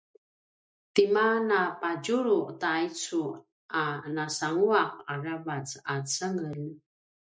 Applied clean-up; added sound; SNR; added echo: none; none; none; none.